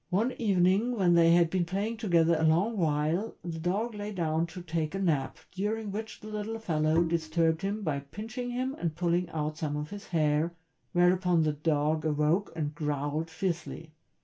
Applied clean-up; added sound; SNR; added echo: none; Bowed string instrument; 12 dB; reverberation time 0.2 s.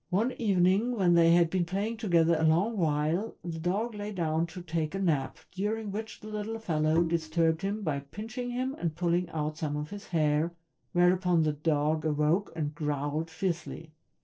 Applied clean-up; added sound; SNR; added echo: neural separator model SepFormer DNS4.